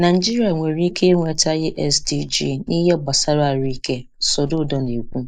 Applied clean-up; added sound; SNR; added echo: neural mask model Resemble Enhance denoiser.